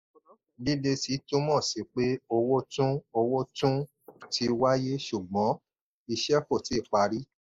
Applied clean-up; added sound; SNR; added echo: neural mask model Resemble Enhance denoiser.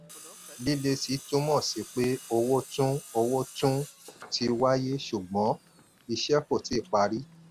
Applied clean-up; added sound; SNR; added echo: none; Tools; 20 dB; none.